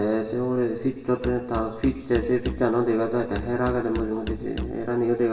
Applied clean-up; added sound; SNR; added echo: none; Musical instrument; 10 dB; reverberation time 1.2 s.